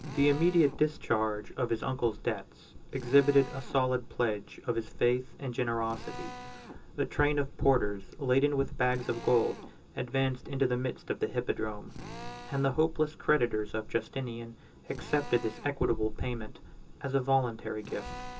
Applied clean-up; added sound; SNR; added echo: none; Drill; 19 dB; reverberation time 0.2 s.